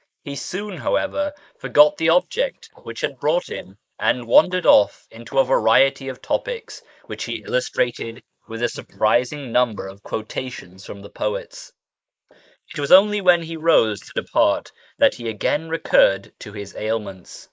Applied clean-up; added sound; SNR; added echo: neural mask model Resemble Enhance denoiser.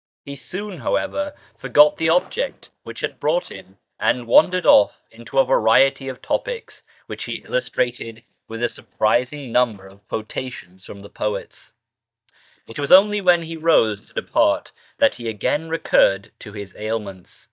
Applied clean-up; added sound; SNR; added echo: neural mask model DeepFilterNet 3.